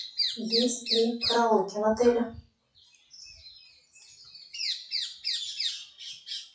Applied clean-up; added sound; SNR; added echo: classical method WPE with log-MMSE.